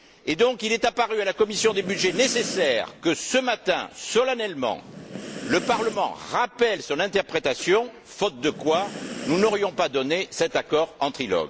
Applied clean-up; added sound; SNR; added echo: none; Breathing; 12 dB; none.